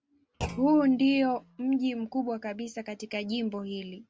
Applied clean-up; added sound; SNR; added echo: none; Thump, thud; 15 dB; none.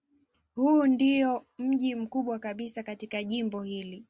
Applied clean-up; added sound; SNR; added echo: none; none; none; none.